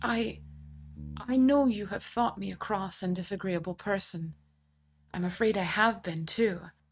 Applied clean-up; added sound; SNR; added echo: neural mask model RNNoise.